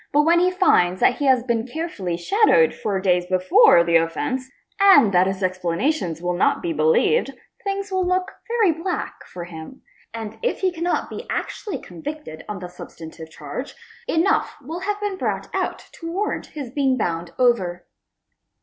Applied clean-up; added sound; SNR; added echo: none; none; none; none.